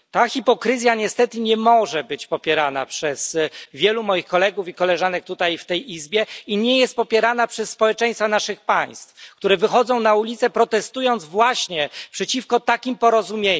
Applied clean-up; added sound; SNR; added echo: none; none; none; none.